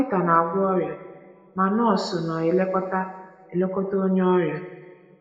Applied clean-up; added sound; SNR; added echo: none; none; none; reverberation time 1.7 s.